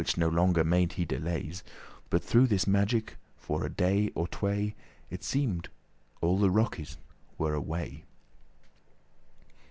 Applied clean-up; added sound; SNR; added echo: none; none; none; none.